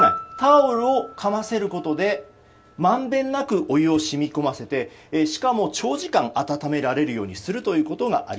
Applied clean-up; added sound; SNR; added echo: none; Piano; 11 dB; none.